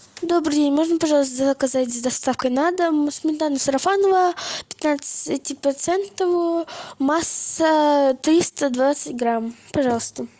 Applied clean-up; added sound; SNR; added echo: none; none; none; none.